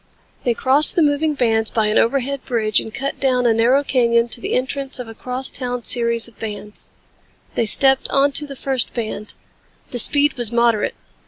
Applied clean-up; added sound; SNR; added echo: none; none; none; none.